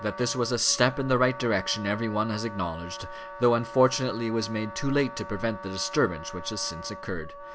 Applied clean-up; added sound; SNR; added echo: none; Wind instrument, woodwind instrument; 13 dB; none.